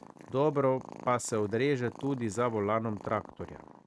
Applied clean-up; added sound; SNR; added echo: neural mask model RNNoise.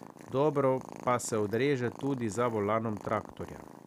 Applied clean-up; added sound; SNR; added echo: none; Purr; 17 dB; none.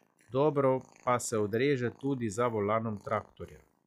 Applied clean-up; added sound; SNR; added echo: classical method log-MMSE.